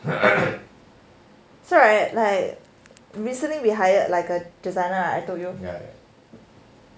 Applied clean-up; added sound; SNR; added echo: none; none; none; none.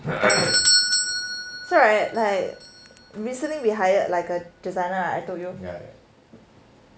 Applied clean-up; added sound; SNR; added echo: none; Doorbell; 3 dB; none.